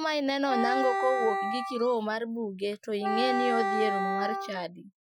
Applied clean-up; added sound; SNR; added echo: classical method Wiener filter.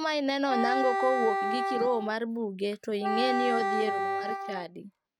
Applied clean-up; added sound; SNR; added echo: neural mask model RNNoise.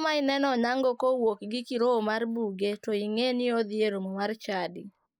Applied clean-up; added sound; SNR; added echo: neural mask model Resemble Enhance denoiser.